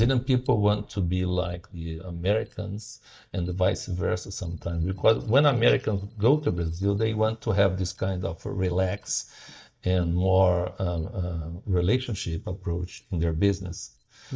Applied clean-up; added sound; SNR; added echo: neural mask model DeepFilterNet 3.